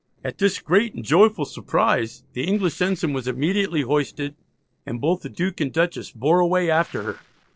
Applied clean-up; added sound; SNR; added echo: neural separator model SepFormer DNS4.